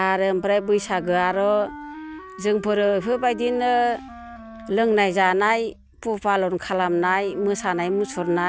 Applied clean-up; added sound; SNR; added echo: none; Wind instrument, woodwind instrument; 17 dB; none.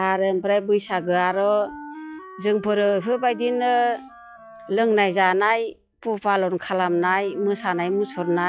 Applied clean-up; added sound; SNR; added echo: classical method log-MMSE.